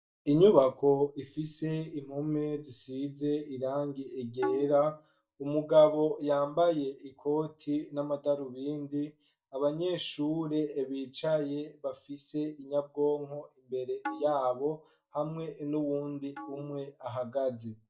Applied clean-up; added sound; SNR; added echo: neural mask model DeepFilterNet 3.